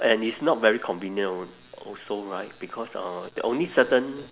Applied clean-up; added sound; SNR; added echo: none; none; none; none.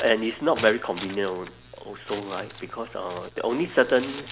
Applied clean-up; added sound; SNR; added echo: none; Crumpling, crinkling; 15 dB; none.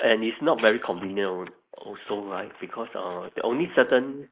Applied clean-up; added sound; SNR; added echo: neural mask model Resemble Enhance denoiser.